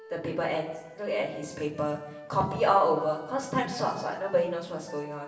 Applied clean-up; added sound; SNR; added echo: none; Wind instrument, woodwind instrument; 20 dB; reverberation time 1.0 s.